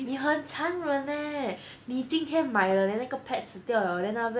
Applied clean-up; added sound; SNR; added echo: none; none; none; none.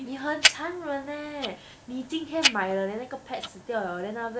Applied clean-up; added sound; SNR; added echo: none; Tick-tock; -1 dB; none.